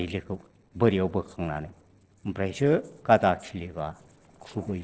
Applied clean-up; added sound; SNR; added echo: neural separator model SepFormer DNS4.